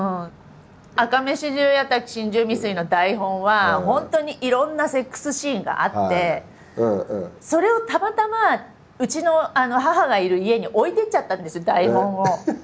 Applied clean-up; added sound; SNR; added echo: none; none; none; none.